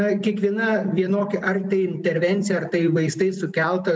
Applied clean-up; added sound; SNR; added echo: none; none; none; none.